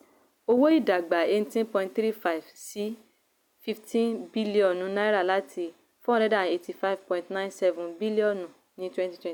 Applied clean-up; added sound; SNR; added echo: none; none; none; none.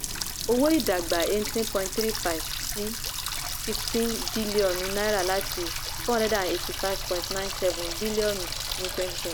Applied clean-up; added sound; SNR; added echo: none; Water tap, faucet; 3 dB; none.